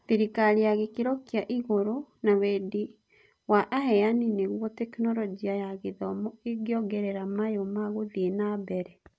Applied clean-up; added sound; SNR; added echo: none; none; none; none.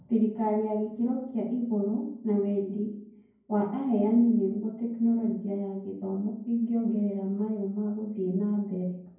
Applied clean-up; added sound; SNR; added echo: none; none; none; reverberation time 0.9 s.